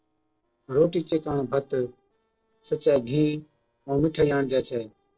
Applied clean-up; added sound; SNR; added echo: neural separator model SepFormer DNS4.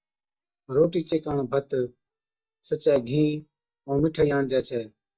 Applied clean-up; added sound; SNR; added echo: neural mask model DeepFilterNet 3.